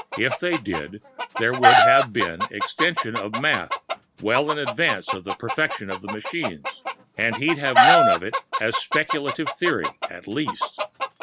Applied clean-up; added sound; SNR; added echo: none; Chicken, rooster; -3 dB; none.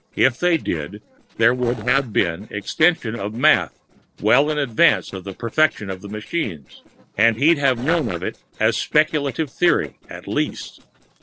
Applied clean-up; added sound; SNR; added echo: neural separator model SepFormer DNS4.